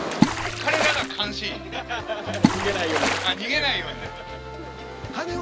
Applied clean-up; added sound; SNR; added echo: none; Water / Splash, splatter; -1 dB; none.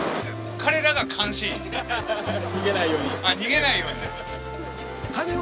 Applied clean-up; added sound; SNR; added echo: none; none; none; none.